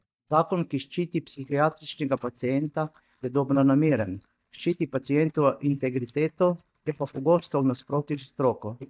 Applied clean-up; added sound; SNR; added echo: neural mask model DeepFilterNet 3.